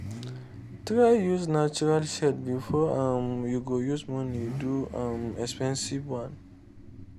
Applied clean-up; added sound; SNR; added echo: none; Idling / Accelerating, revving, vroom / Car; 14 dB; none.